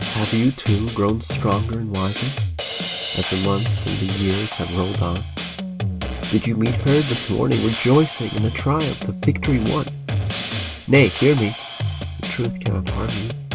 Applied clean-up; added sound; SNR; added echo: none; Drum kit; 4 dB; none.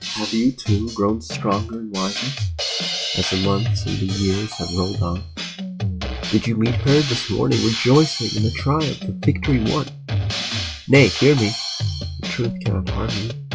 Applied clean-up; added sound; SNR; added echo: classical method log-MMSE.